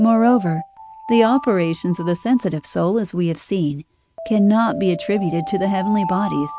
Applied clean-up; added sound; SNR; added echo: neural mask model RNNoise.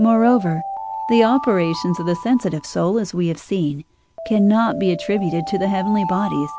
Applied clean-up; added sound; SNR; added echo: none; Alarm; 11 dB; none.